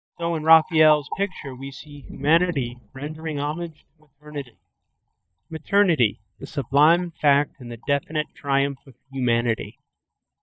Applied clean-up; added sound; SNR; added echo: neural mask model DeepFilterNet 3.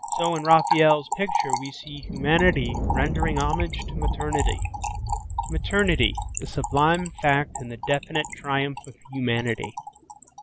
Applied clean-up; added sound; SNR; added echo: none; Trickle, dribble / Splash, splatter + Thunder; 3 dB; none.